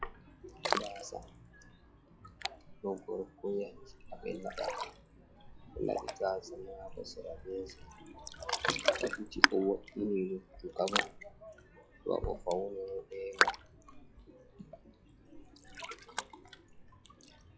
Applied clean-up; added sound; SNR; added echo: classical method log-MMSE.